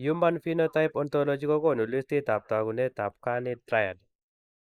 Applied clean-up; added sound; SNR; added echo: neural mask model Resemble Enhance denoiser.